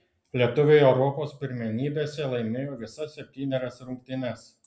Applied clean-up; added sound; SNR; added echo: none; none; none; none.